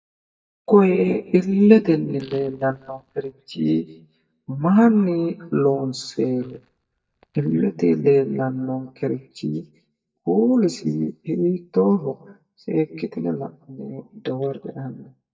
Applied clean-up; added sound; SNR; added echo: neural mask model DeepFilterNet 3.